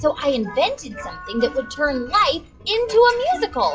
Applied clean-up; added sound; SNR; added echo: classical method WPE with log-MMSE.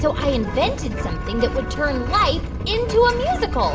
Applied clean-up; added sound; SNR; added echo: none; Trumpet; 18 dB; reverberation time 1.1 s.